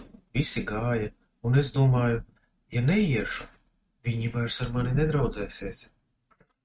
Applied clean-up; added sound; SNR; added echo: neural mask model RNNoise.